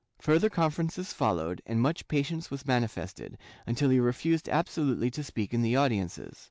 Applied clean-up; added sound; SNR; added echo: none; none; none; none.